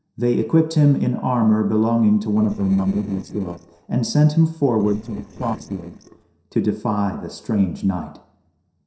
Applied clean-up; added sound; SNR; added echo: neural separator model SepFormer DNS4.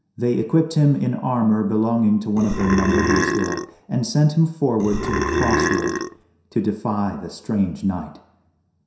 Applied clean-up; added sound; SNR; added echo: none; Burping, eructation; 1 dB; reverberation time 0.7 s.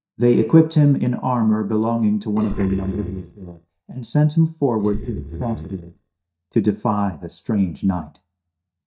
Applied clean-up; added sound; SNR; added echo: neural mask model DeepFilterNet 3.